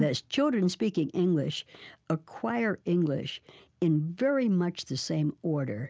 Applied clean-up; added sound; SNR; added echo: none; none; none; none.